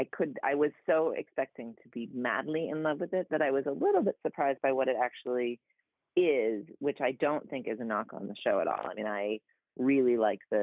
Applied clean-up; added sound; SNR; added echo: none; none; none; none.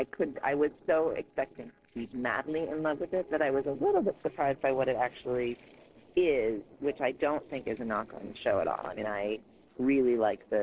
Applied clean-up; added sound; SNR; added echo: neural separator model SepFormer DNS4.